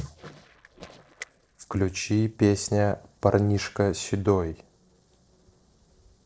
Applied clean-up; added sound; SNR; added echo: neural separator model SepFormer DNS4.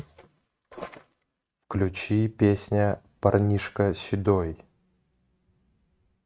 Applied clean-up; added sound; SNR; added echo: neural mask model RNNoise.